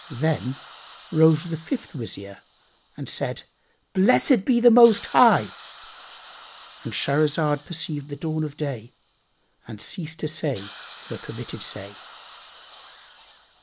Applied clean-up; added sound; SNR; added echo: none; Hiss; 18 dB; none.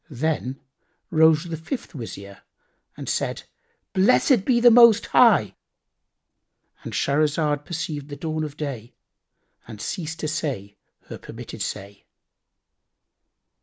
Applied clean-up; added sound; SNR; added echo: none; none; none; none.